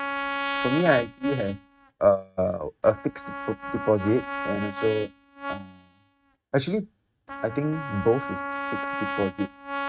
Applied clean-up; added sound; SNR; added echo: neural mask model RNNoise.